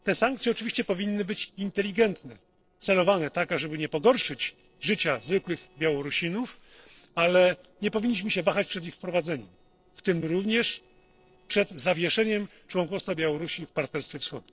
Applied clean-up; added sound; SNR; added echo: neural separator model SepFormer DNS4.